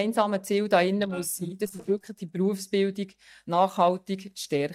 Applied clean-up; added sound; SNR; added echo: neural mask model DeepFilterNet 3.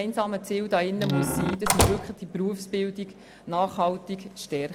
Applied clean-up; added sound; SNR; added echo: none; Squeak / Slam / Wood; -2 dB; none.